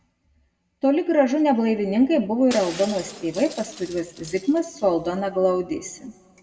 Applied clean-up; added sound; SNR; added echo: none; Shatter; 18 dB; reverberation time 1.3 s.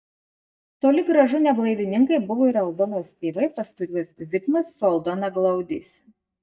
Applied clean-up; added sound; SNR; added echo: neural mask model DeepFilterNet 3.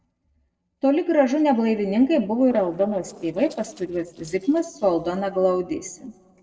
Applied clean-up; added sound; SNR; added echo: neural separator model SepFormer DNS4.